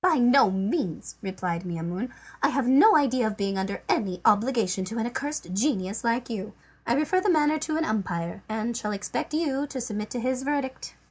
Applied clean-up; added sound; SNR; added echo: none; none; none; none.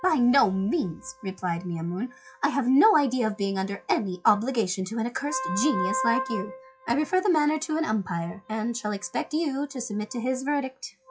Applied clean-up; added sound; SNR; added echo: classical method log-MMSE.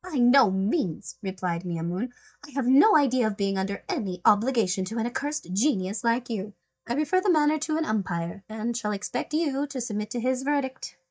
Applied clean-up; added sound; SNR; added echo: neural mask model DeepFilterNet 3.